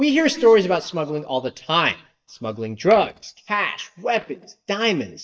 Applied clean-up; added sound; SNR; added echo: neural mask model DeepFilterNet 3.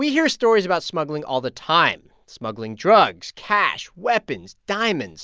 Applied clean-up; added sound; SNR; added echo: none; none; none; none.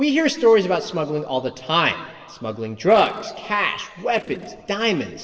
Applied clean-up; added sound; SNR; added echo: neural separator model SepFormer DNS4.